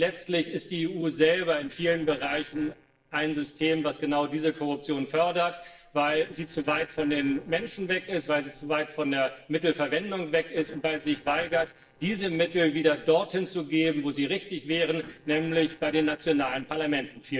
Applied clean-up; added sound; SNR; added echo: neural separator model SepFormer DNS4.